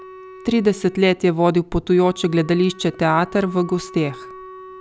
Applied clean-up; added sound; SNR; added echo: none; Wind instrument, woodwind instrument; 20 dB; none.